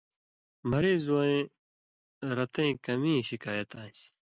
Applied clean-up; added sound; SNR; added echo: none; none; none; none.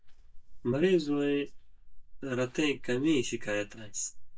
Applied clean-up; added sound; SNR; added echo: neural mask model DeepFilterNet 3.